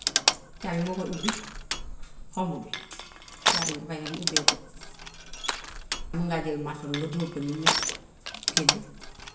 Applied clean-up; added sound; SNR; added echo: none; Crushing; -4 dB; reverberation time 0.6 s.